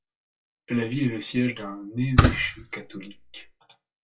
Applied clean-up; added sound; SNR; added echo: classical method WPE with log-MMSE.